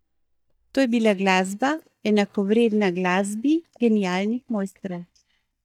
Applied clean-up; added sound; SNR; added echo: neural mask model DeepFilterNet 3.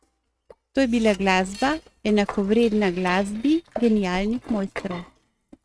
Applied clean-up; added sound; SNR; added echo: neural mask model RNNoise.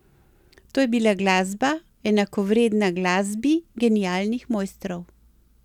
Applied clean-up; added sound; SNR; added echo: none; none; none; none.